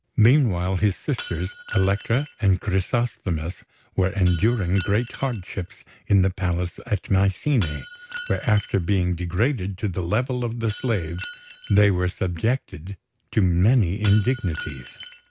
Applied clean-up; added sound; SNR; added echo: none; Shatter; 18 dB; none.